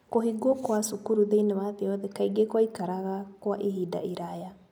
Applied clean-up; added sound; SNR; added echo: none; none; none; none.